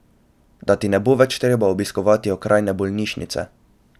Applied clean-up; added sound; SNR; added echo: none; none; none; none.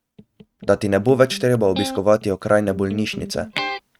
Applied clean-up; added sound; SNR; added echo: neural mask model RNNoise.